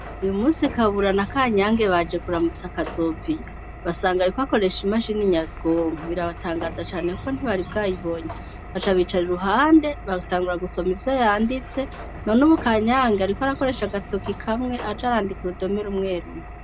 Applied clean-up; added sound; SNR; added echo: none; Engine + Sliding door; 13 dB; none.